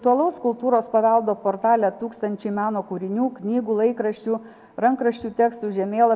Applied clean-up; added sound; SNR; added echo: none; none; none; none.